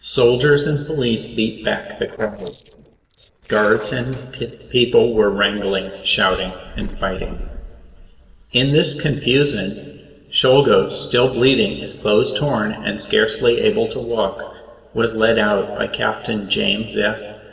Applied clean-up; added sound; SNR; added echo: neural separator model SepFormer DNS4.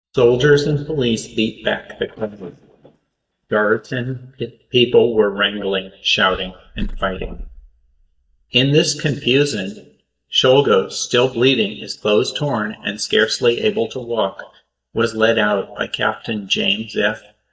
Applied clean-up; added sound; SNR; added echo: neural mask model DeepFilterNet 3.